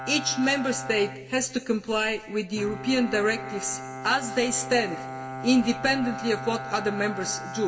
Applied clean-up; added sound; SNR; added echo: none; Bowed string instrument; 10 dB; reverberation time 1.3 s.